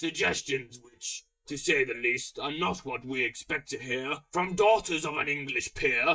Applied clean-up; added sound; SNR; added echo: neural mask model DeepFilterNet 3.